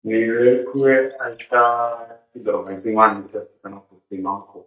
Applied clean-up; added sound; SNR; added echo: neural mask model DeepFilterNet 3.